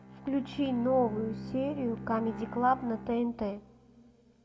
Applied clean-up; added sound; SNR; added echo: none; Bowed string instrument; 11 dB; reverberation time 1.0 s.